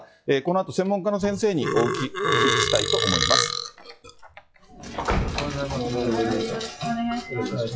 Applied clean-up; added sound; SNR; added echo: classical method log-MMSE.